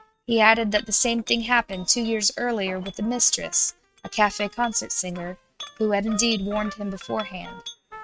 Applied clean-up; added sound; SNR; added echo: neural mask model RNNoise.